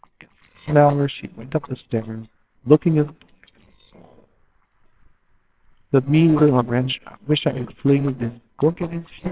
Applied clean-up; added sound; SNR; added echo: neural separator model SepFormer WHAMR!.